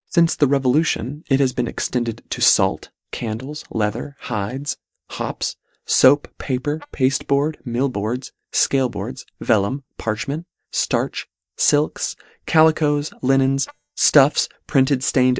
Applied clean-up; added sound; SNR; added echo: neural mask model DeepFilterNet 3.